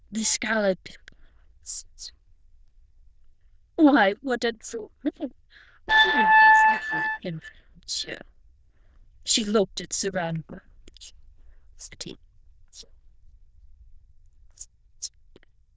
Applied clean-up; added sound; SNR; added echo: neural diffusion model UNIVERSE++.